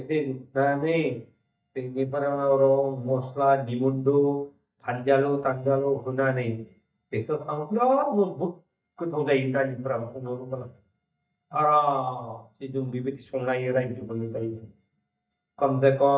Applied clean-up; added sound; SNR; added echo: neural mask model DeepFilterNet 3.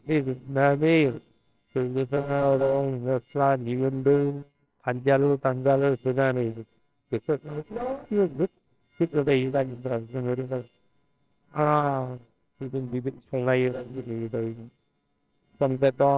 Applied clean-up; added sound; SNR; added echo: neural separator model SepFormer WHAMR!.